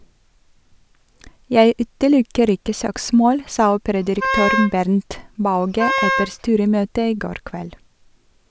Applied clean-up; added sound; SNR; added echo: none; Wind instrument, woodwind instrument; 2 dB; none.